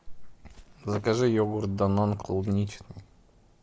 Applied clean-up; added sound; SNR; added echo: none; Door / Car; 19 dB; none.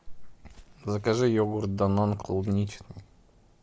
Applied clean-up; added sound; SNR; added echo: none; none; none; none.